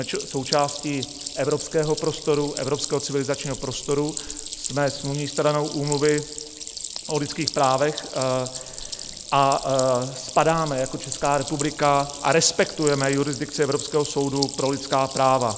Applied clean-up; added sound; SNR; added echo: none; Stream; 10 dB; none.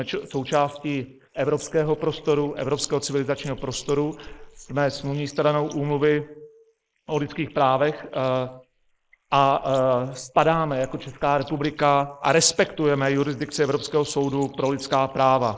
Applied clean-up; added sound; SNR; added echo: neural mask model Resemble Enhance denoiser.